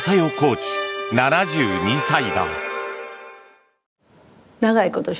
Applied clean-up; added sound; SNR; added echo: none; none; none; none.